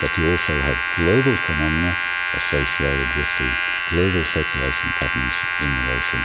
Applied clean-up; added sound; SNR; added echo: none; Domestic sounds, home sounds; -1 dB; none.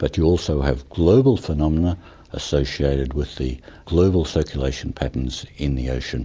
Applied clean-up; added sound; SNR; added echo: none; none; none; none.